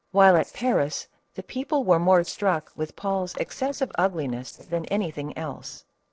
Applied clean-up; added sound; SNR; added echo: neural separator model SepFormer DNS4.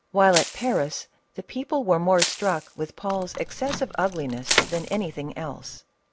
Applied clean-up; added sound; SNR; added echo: none; Crushing + Door / Car; 5 dB; none.